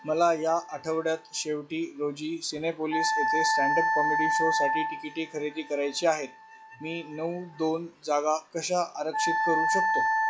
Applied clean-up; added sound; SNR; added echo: classical method log-MMSE.